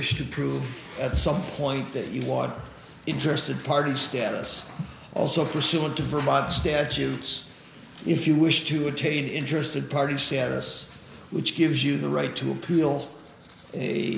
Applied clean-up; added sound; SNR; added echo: none; none; none; none.